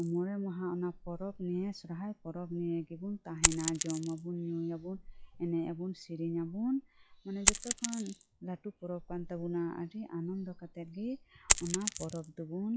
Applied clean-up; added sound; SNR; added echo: classical method log-MMSE.